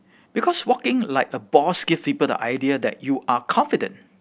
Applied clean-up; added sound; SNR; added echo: none; none; none; none.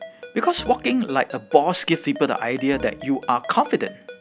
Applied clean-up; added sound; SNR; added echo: none; Ringtone + Bowed string instrument; 18 dB; none.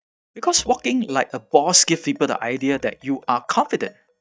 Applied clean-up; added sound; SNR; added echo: neural mask model DeepFilterNet 3.